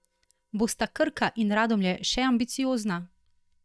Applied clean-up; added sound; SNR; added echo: neural mask model DeepFilterNet 3.